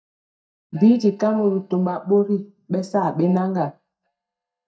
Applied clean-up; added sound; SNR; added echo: neural mask model DeepFilterNet 3.